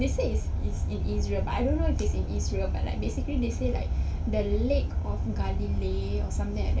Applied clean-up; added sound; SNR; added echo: none; none; none; reverberation time 0.2 s.